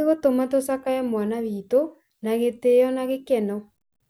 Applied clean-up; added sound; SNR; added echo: none; none; none; none.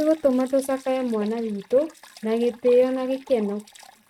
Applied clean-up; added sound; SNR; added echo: neural mask model RNNoise.